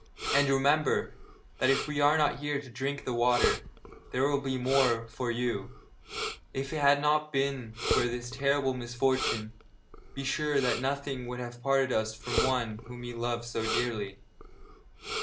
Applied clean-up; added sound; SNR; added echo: none; Respiratory sounds; 7 dB; none.